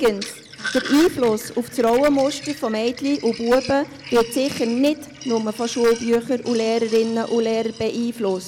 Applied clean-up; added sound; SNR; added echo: none; Sink (filling or washing); 15 dB; none.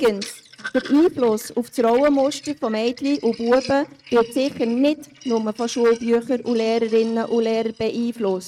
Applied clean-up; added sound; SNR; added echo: neural mask model RNNoise.